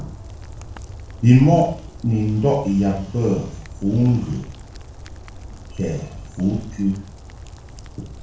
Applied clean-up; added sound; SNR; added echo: none; Rain; 15 dB; reverberation time 0.4 s.